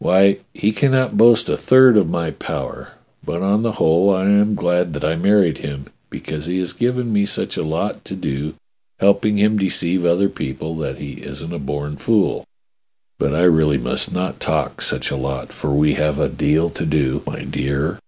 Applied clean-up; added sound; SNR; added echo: none; none; none; none.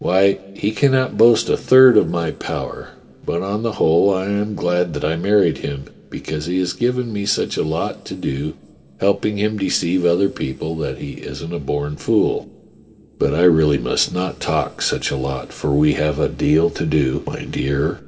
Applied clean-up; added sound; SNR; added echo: none; none; none; reverberation time 2.1 s.